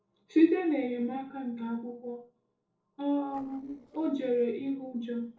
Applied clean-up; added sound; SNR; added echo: neural separator model SepFormer DNS4.